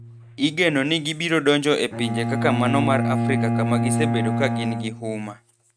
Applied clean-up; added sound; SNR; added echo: neural mask model RNNoise.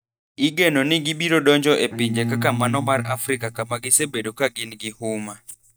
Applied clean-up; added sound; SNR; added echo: neural mask model DeepFilterNet 3.